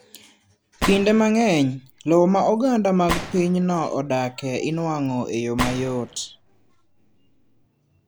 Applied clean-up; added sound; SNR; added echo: none; Gunshot, gunfire; 12 dB; none.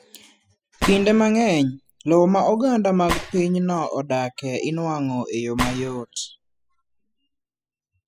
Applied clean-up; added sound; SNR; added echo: classical method spectral subtraction.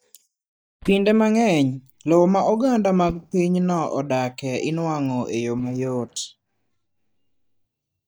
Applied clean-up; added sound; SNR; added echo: neural mask model DeepFilterNet 3.